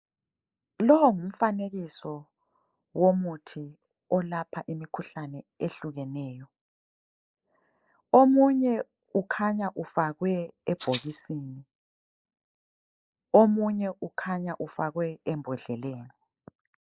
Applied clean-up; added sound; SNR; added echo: neural mask model Resemble Enhance denoiser.